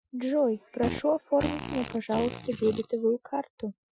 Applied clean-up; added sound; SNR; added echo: classical method Wiener filter.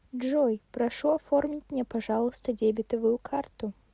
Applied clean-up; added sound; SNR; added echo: none; none; none; none.